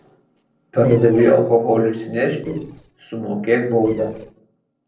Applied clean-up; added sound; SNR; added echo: neural separator model SepFormer DNS4.